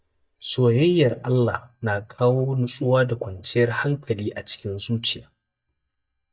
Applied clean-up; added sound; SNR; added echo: neural mask model DeepFilterNet 3.